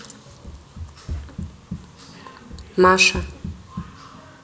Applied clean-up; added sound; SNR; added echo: none; Run; 10 dB; none.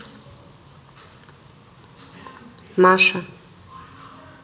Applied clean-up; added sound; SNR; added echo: none; none; none; none.